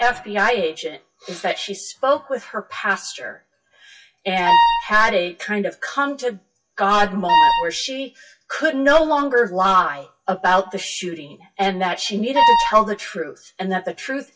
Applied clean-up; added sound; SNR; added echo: classical method WPE with log-MMSE.